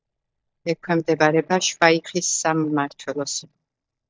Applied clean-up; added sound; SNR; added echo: neural mask model DeepFilterNet 3.